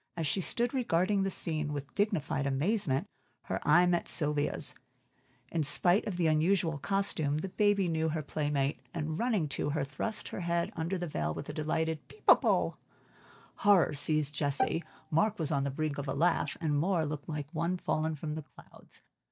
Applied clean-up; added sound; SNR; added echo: neural mask model DeepFilterNet 3.